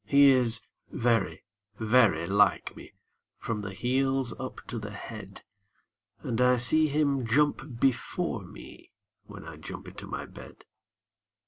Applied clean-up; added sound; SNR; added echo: none; none; none; none.